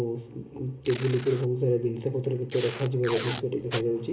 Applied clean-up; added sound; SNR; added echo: none; Packing tape, duct tape; 12 dB; reverberation time 0.6 s.